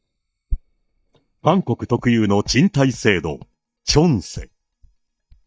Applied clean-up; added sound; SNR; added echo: neural mask model DeepFilterNet 3.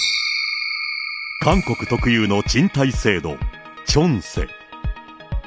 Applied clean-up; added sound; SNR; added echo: none; none; none; none.